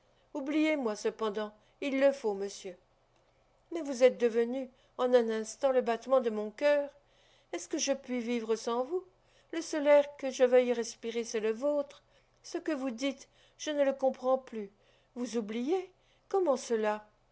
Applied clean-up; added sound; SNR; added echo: none; none; none; none.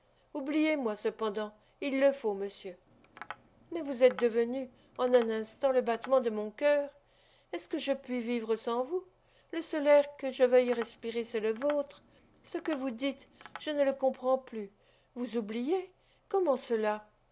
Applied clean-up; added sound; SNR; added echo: none; Tap; 19 dB; none.